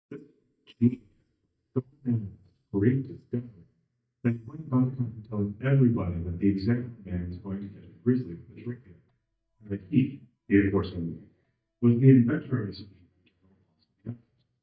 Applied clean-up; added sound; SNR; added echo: neural mask model DeepFilterNet 3.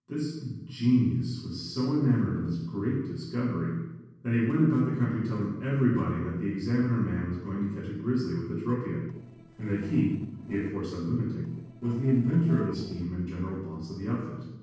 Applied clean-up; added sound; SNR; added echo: neural separator model SepFormer DNS4.